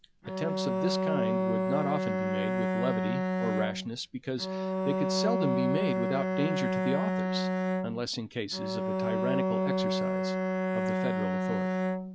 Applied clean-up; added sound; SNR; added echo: none; Bowed string instrument; -5 dB; none.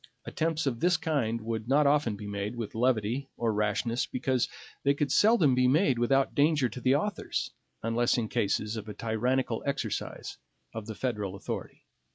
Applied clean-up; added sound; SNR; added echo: none; none; none; none.